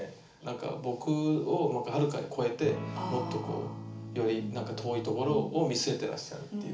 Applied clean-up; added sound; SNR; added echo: none; Electric guitar / Strum; 9 dB; reverberation time 0.4 s.